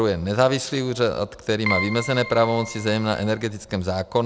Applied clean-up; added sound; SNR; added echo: none; Keyboard (musical); 9 dB; none.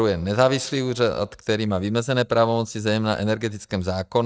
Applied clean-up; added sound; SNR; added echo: neural mask model DeepFilterNet 3.